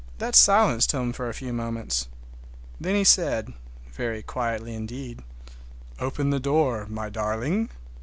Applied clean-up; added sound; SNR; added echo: none; none; none; none.